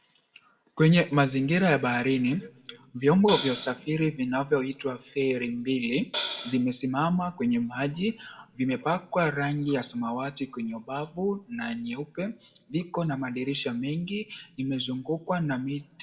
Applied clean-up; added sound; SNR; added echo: none; Hi-hat; 1 dB; reverberation time 0.5 s.